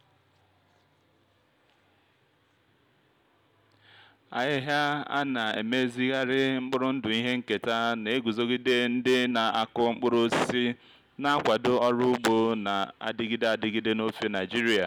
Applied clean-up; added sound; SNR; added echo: none; none; none; none.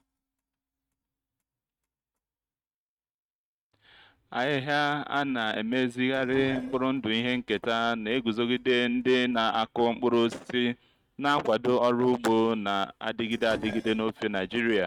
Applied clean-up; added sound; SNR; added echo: neural mask model RNNoise.